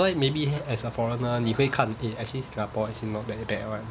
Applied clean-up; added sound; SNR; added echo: none; none; none; none.